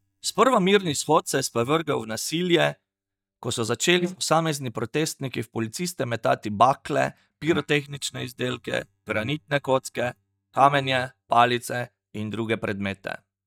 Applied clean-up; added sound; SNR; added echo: neural mask model DeepFilterNet 3.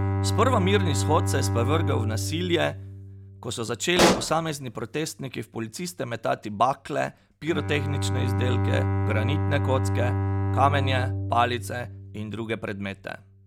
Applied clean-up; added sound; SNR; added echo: none; Bowed string instrument + Explosion; -1 dB; none.